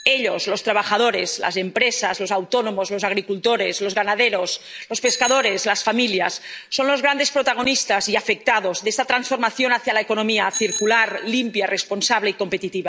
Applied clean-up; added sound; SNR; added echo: none; Bicycle bell; 17 dB; none.